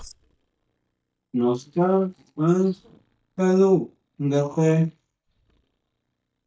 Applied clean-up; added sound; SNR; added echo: neural mask model DeepFilterNet 3.